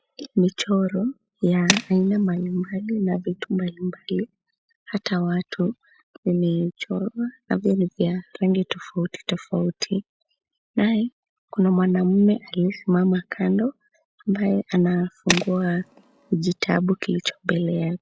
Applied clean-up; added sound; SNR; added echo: classical method log-MMSE.